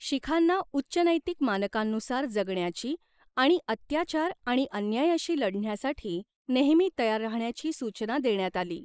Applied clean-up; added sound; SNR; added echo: neural mask model Resemble Enhance denoiser.